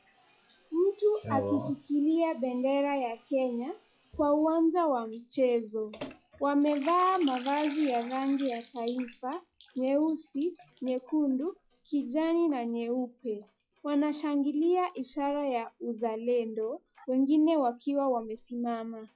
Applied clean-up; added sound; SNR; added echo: classical method log-MMSE.